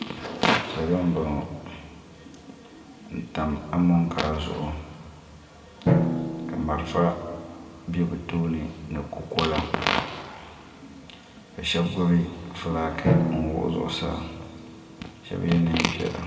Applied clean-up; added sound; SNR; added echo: none; Drum; 6 dB; reverberation time 1.6 s.